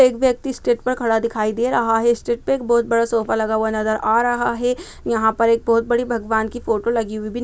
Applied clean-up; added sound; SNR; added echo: none; none; none; none.